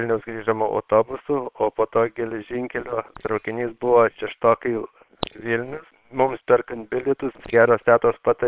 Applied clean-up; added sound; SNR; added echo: neural separator model SepFormer WHAM!.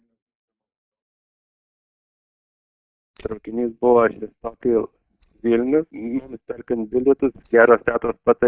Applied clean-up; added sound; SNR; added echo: neural mask model DeepFilterNet 3.